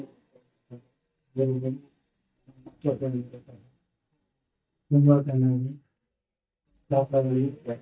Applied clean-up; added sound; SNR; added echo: neural mask model DeepFilterNet 3.